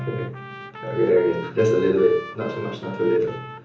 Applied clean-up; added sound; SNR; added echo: none; Trumpet; 15 dB; reverberation time 0.7 s.